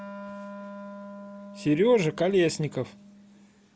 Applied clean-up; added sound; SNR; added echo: none; Wind instrument, woodwind instrument; 15 dB; none.